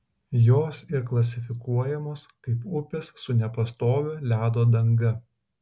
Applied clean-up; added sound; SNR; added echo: none; none; none; none.